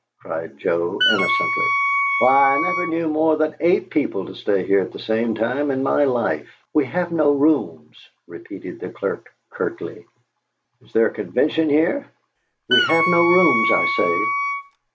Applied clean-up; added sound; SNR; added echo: none; Wind instrument, woodwind instrument; 0 dB; none.